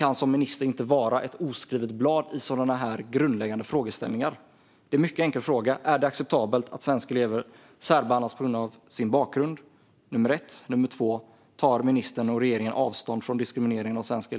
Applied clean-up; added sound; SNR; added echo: none; none; none; none.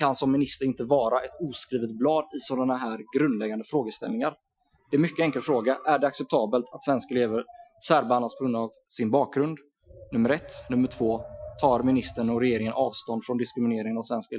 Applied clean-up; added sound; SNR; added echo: classical method Wiener filter.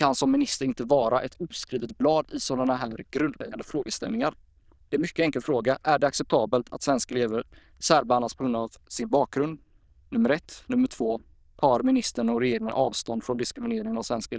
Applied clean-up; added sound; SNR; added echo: neural diffusion model UNIVERSE++.